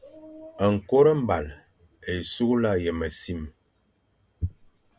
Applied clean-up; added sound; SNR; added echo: none; none; none; none.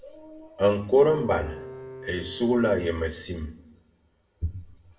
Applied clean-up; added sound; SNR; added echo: none; Bowed string instrument; 15 dB; reverberation time 0.6 s.